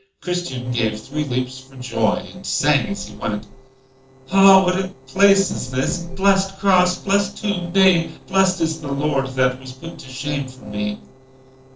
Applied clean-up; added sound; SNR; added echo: neural separator model SepFormer DNS4.